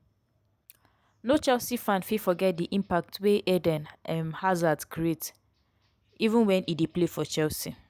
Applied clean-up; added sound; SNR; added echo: none; none; none; none.